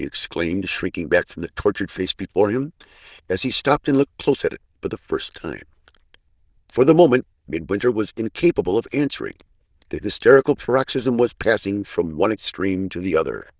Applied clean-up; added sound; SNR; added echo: neural diffusion model UNIVERSE++.